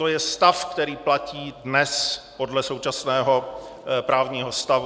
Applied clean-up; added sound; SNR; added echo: none; none; none; none.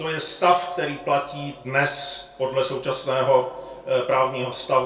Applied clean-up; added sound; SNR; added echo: none; none; none; reverberation time 0.3 s.